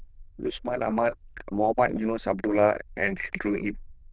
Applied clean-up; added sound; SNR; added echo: neural diffusion model UNIVERSE++.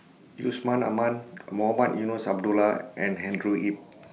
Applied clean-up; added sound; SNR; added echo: none; none; none; none.